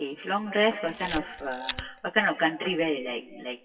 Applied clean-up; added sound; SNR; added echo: classical method WPE with log-MMSE.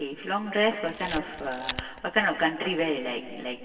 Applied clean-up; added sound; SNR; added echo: none; Camera; 11 dB; reverberation time 1.9 s.